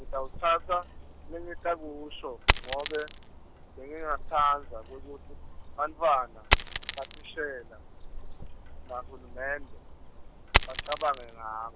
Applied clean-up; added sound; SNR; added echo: none; Coin (dropping); 0 dB; none.